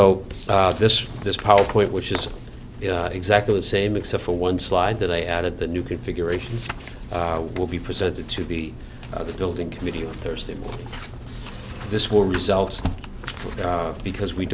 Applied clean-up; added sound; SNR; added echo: none; none; none; none.